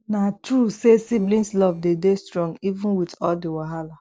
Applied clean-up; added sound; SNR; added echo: neural separator model SepFormer DNS4.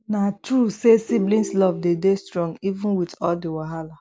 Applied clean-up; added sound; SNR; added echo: none; Ringtone; 12 dB; none.